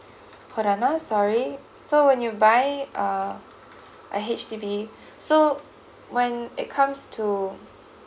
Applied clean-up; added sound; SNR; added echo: none; none; none; none.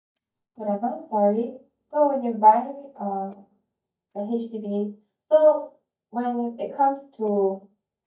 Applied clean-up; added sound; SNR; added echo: neural mask model DeepFilterNet 3.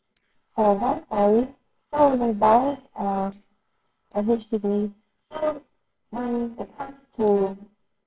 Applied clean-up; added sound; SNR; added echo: neural separator model SepFormer WHAMR!.